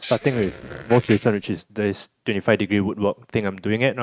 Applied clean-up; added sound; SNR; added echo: neural mask model RNNoise.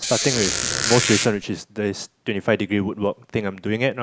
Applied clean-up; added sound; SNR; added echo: none; Squeak; 0 dB; none.